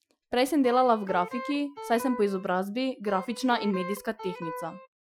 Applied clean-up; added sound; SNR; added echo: classical method Wiener filter.